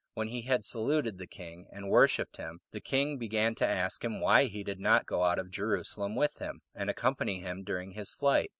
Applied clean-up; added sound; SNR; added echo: none; none; none; none.